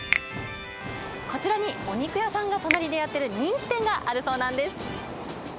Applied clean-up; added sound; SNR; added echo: none; Finger snapping; 7 dB; none.